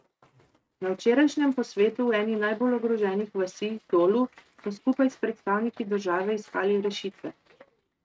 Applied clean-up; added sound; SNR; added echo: neural mask model RNNoise.